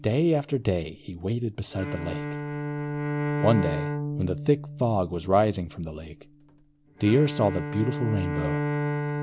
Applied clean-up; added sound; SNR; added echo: none; Bowed string instrument; 5 dB; none.